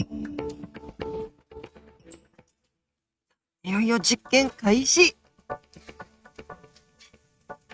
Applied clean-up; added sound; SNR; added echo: neural mask model RNNoise.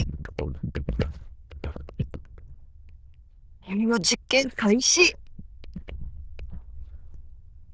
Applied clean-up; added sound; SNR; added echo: neural diffusion model UNIVERSE++.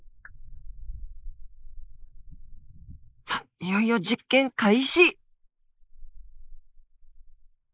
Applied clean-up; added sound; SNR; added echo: neural mask model Resemble Enhance denoiser.